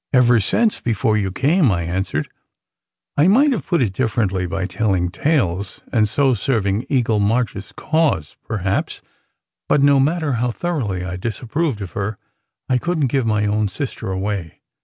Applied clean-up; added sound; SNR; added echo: none; none; none; none.